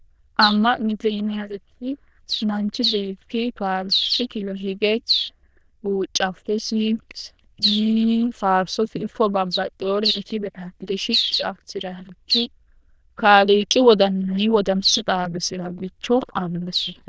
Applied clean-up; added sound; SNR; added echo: neural diffusion model UNIVERSE++.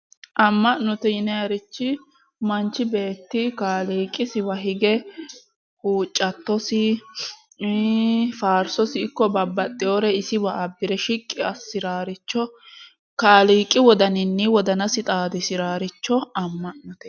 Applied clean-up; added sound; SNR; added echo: none; none; none; none.